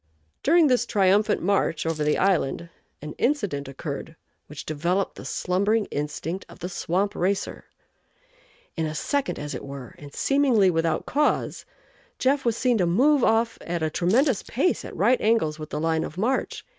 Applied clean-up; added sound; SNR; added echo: neural mask model RNNoise.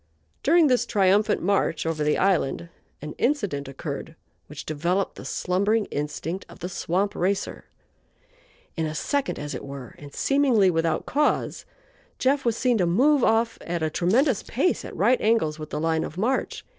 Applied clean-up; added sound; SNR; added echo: neural separator model SepFormer DNS4.